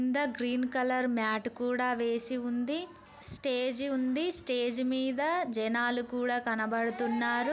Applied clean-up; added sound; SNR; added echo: none; none; none; none.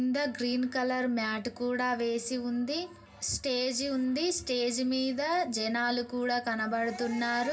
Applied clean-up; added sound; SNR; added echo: none; none; none; reverberation time 0.4 s.